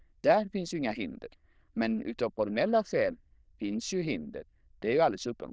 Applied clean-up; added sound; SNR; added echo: neural diffusion model UNIVERSE++.